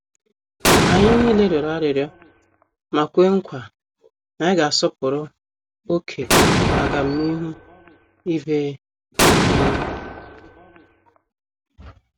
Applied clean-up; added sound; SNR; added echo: none; Explosion; -2 dB; none.